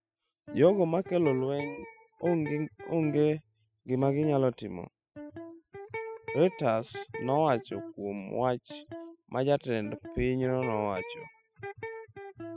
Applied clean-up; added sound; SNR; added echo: classical method spectral subtraction.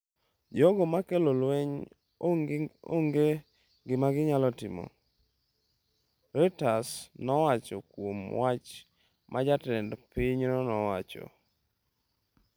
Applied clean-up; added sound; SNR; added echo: none; none; none; none.